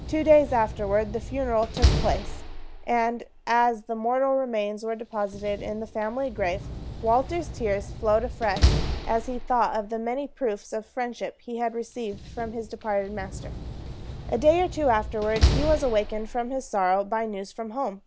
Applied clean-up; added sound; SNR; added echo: none; Slam; 4 dB; none.